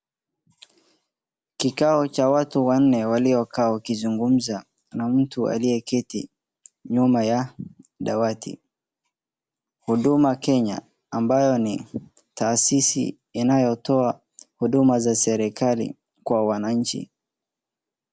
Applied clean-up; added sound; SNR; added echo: none; none; none; none.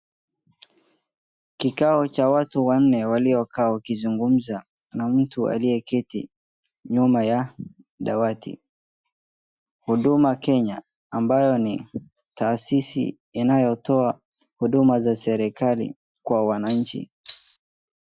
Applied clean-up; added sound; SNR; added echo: classical method Wiener filter.